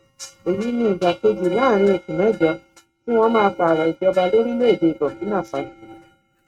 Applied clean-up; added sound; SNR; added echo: neural mask model RNNoise.